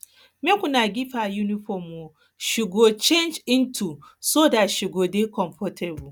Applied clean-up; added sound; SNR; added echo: none; none; none; none.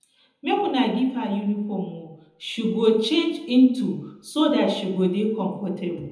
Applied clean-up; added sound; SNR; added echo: none; none; none; reverberation time 0.8 s.